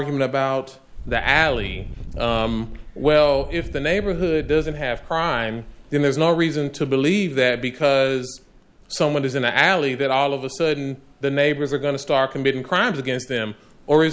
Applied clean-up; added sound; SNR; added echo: none; Engine; 16 dB; none.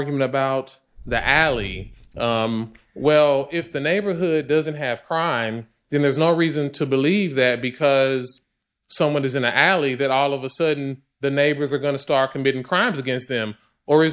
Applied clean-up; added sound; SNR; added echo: neural mask model DeepFilterNet 3.